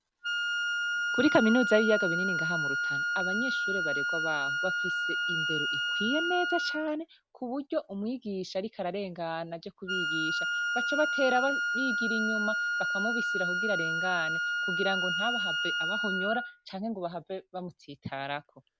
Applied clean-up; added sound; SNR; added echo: none; Wind instrument, woodwind instrument; -1 dB; none.